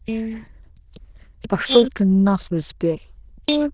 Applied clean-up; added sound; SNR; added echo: neural diffusion model UNIVERSE++.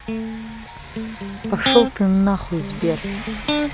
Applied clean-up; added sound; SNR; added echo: none; Electric guitar; 4 dB; none.